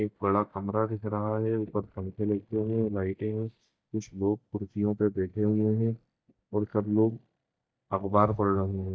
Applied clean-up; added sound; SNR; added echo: neural mask model DeepFilterNet 3.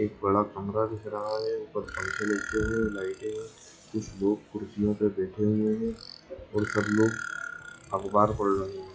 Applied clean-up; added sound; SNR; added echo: classical method log-MMSE.